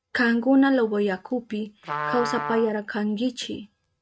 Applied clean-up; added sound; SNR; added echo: neural mask model RNNoise.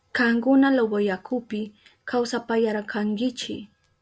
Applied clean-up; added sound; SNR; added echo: none; none; none; none.